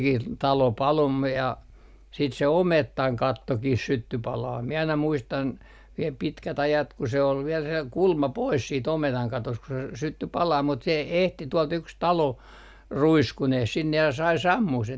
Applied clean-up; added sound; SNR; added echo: none; none; none; none.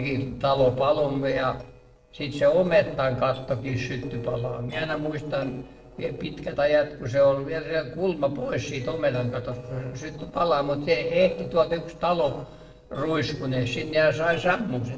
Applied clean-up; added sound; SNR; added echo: neural separator model SepFormer DNS4.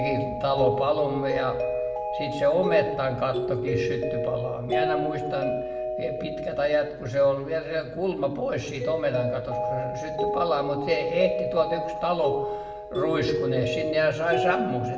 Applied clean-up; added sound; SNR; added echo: none; Mallet percussion; 3 dB; reverberation time 0.9 s.